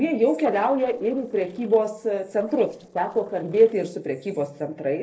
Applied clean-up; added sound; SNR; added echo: neural separator model SepFormer DNS4.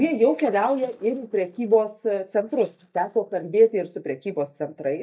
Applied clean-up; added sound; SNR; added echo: neural mask model DeepFilterNet 3.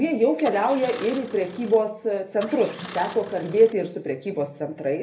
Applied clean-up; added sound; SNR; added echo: none; Engine starting; 17 dB; reverberation time 0.3 s.